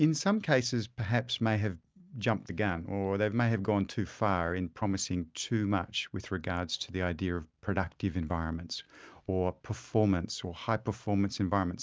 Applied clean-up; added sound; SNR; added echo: none; none; none; none.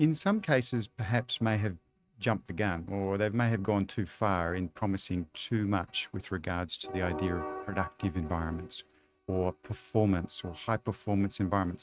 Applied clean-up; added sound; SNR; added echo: neural mask model RNNoise.